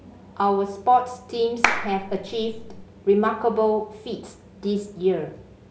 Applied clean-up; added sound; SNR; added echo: none; Clapping; 2 dB; none.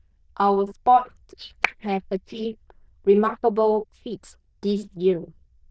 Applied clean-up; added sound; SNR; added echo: neural diffusion model UNIVERSE++.